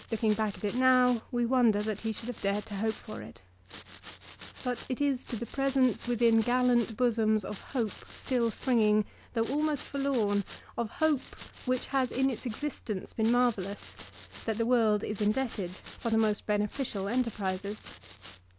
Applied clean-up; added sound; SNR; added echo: none; Domestic sounds, home sounds; 16 dB; none.